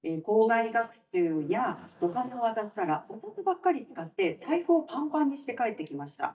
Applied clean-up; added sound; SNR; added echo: neural mask model DeepFilterNet 3.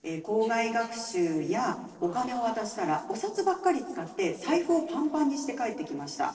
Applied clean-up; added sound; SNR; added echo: neural separator model SepFormer DNS4.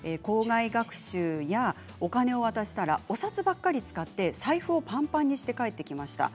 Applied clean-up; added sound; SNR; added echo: none; none; none; none.